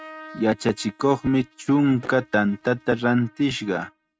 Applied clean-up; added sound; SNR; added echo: neural mask model RNNoise.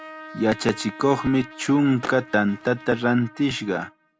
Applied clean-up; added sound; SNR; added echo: none; Skateboard + Trumpet; 17 dB; none.